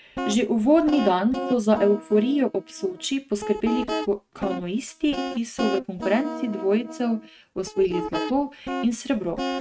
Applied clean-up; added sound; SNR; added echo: neural mask model RNNoise.